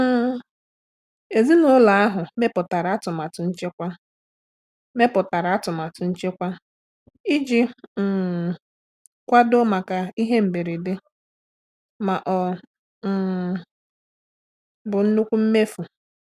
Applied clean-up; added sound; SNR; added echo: none; none; none; none.